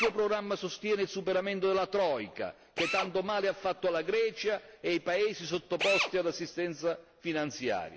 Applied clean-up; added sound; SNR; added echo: none; Drill; 10 dB; none.